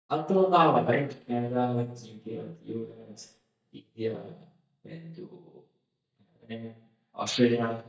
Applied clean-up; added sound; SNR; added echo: neural mask model DeepFilterNet 3.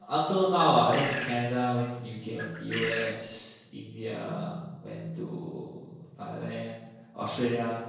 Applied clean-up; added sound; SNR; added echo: neural separator model SepFormer DNS4.